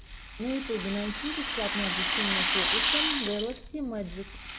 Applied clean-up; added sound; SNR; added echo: none; Rattle (instrument); -3 dB; none.